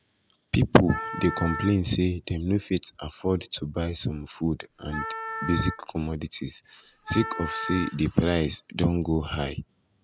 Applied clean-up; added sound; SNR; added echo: none; Wind instrument, woodwind instrument; 8 dB; none.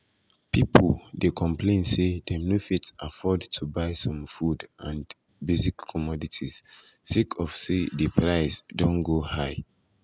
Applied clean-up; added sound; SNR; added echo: none; none; none; none.